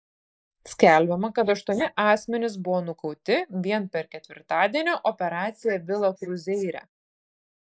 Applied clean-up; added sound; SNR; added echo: neural mask model Resemble Enhance denoiser.